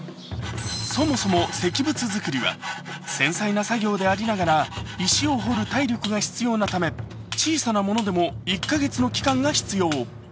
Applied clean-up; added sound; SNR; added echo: none; none; none; none.